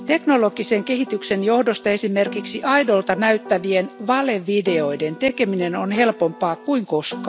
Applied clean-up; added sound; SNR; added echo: none; Piano; 16 dB; none.